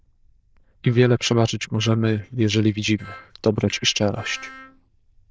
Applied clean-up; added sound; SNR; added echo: neural diffusion model UNIVERSE++.